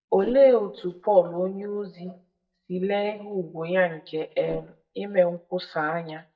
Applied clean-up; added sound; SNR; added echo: neural mask model DeepFilterNet 3.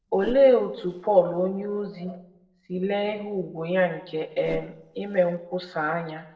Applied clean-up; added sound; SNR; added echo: neural separator model SepFormer DNS4.